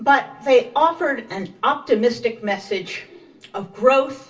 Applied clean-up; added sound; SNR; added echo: none; none; none; reverberation time 0.2 s.